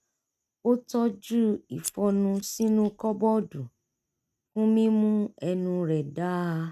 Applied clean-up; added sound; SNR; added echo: neural mask model RNNoise.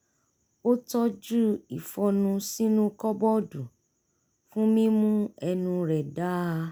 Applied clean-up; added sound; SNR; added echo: none; none; none; none.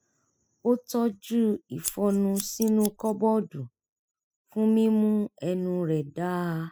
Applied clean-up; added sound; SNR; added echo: classical method spectral subtraction.